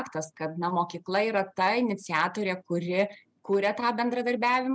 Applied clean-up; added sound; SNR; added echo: none; none; none; none.